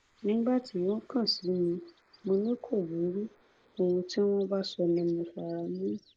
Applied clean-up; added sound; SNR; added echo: neural mask model Resemble Enhance denoiser.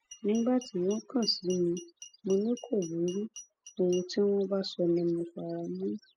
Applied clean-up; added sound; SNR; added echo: classical method spectral subtraction.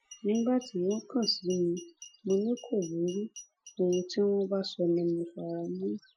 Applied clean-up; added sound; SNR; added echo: classical method Wiener filter.